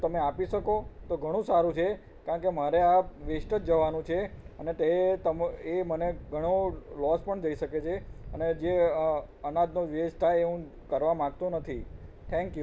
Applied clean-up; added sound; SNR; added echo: none; none; none; none.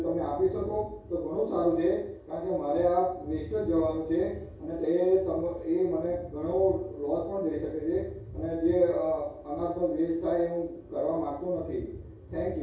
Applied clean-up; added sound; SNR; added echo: none; none; none; reverberation time 0.6 s.